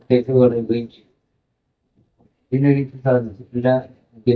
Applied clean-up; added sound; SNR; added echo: neural mask model DeepFilterNet 3.